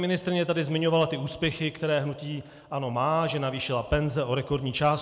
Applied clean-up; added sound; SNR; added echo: none; none; none; none.